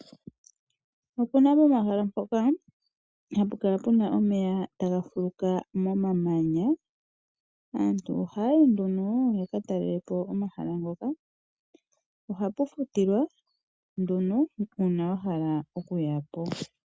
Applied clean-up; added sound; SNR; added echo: none; none; none; none.